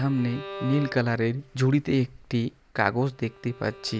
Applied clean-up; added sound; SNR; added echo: none; Bowed string instrument; 17 dB; none.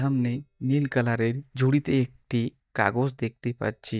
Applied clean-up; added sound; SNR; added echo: neural mask model DeepFilterNet 3.